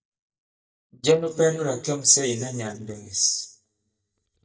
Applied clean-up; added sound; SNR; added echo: neural mask model DeepFilterNet 3.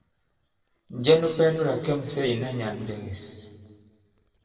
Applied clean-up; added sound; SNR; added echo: neural separator model SepFormer DNS4.